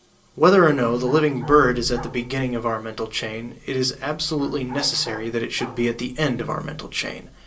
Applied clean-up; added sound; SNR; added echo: none; Bark; 20 dB; reverberation time 0.2 s.